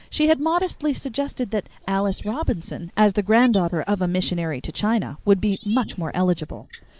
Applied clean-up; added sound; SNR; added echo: neural mask model Resemble Enhance denoiser.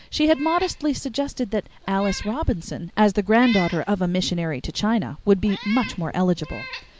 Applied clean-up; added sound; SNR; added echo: none; Meow; 16 dB; none.